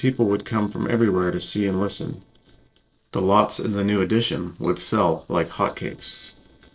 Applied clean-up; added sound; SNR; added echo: neural separator model SepFormer DNS4.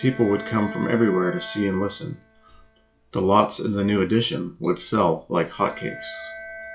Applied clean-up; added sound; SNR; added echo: classical method log-MMSE.